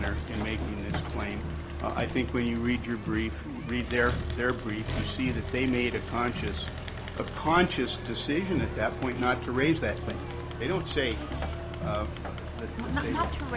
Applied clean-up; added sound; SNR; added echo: none; Accelerating, revving, vroom + Crowd; 4 dB; none.